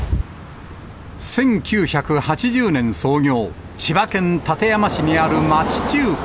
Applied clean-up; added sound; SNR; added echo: none; none; none; none.